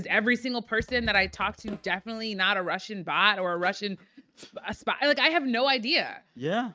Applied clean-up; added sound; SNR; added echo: neural mask model RNNoise.